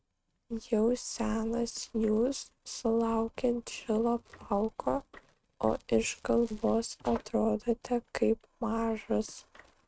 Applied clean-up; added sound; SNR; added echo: neural mask model RNNoise.